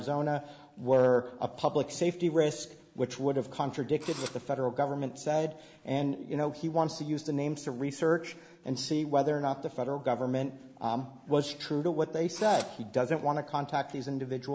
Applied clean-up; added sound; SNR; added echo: none; Engine / Drill; 15 dB; none.